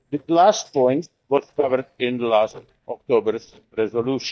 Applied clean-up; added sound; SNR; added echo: neural mask model DeepFilterNet 3.